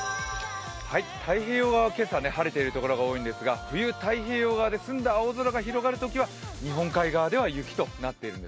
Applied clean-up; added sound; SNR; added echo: none; none; none; none.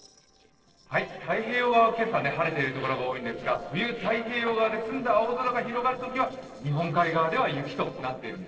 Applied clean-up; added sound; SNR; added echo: neural separator model SepFormer DNS4.